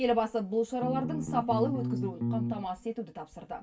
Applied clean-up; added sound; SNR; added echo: none; Bass guitar; 1 dB; reverberation time 0.1 s.